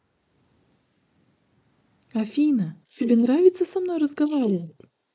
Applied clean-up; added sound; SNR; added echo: neural mask model Resemble Enhance denoiser.